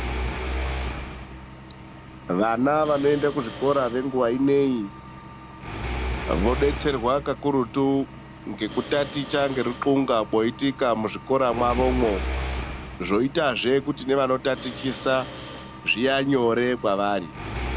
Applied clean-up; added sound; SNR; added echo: none; Mechanisms; 9 dB; none.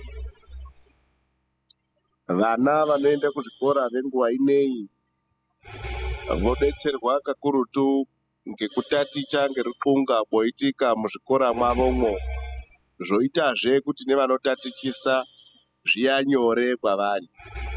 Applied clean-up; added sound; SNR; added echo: classical method spectral subtraction.